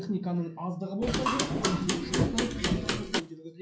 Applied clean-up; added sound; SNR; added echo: classical method WPE with log-MMSE.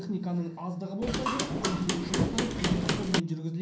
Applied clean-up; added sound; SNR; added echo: none; Hammer / Wood; -3 dB; reverberation time 0.6 s.